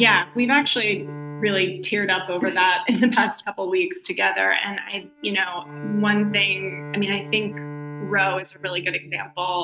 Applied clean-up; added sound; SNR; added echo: neural mask model RNNoise.